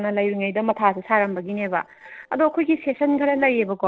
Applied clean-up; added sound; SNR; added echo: neural separator model SepFormer DNS4.